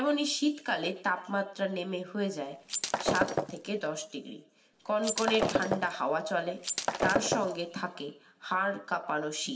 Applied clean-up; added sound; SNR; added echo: none; Shatter; 1 dB; reverberation time 0.6 s.